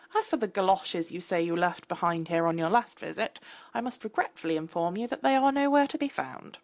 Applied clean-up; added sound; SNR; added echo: none; none; none; none.